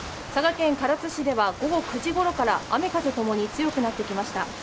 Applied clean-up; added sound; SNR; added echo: none; Scratching (performance technique); 17 dB; none.